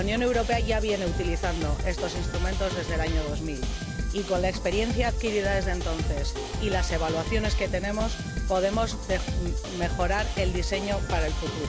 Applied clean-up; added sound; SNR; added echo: none; Drum kit; 0 dB; none.